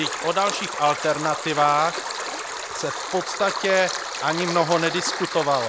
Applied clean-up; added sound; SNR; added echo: none; Stream; 6 dB; none.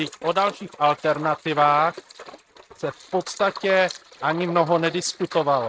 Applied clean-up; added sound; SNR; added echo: neural mask model RNNoise.